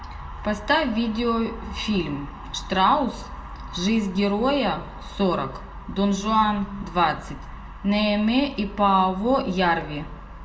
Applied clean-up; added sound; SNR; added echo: none; none; none; reverberation time 1.0 s.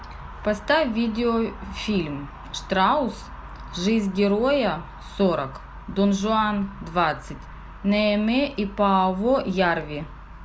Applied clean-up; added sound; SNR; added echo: none; none; none; none.